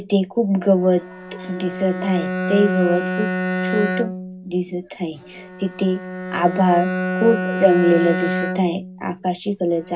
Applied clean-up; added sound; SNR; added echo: none; Bowed string instrument; 5 dB; reverberation time 0.4 s.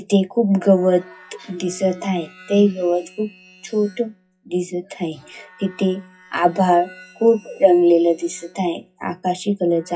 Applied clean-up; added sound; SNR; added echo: classical method WPE with log-MMSE.